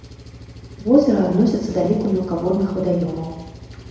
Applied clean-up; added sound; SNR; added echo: none; Engine; 18 dB; reverberation time 1.0 s.